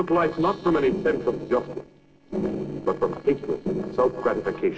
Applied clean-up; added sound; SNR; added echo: neural separator model SepFormer DNS4.